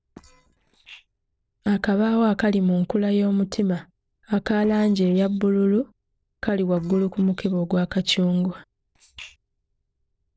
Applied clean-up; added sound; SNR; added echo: neural separator model SepFormer DNS4.